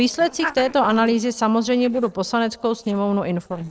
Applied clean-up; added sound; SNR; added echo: neural separator model SepFormer DNS4.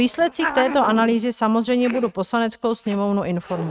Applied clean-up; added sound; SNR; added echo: neural mask model RNNoise.